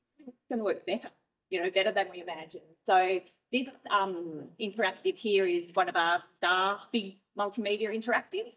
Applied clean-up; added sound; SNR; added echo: neural mask model DeepFilterNet 3.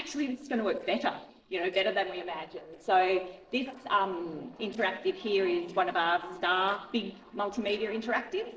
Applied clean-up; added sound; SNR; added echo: neural separator model SepFormer DNS4.